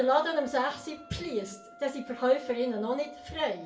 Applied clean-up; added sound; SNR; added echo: none; Wind instrument, woodwind instrument; 19 dB; reverberation time 0.3 s.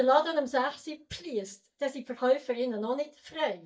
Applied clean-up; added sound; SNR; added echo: neural mask model DeepFilterNet 3.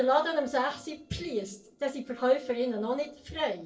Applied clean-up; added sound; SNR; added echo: neural separator model SepFormer DNS4.